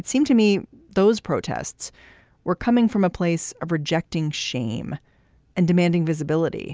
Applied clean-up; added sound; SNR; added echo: none; none; none; none.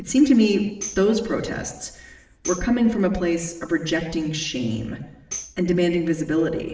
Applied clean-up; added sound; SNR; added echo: none; Tambourine; 17 dB; reverberation time 0.9 s.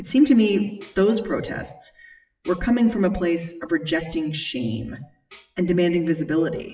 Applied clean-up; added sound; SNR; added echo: classical method WPE with log-MMSE.